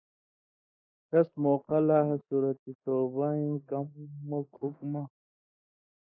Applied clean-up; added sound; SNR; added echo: neural mask model Resemble Enhance denoiser.